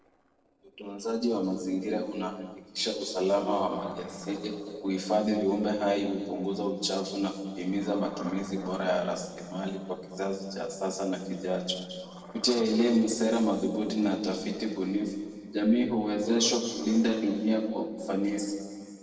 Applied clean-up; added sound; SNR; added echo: neural separator model SepFormer DNS4.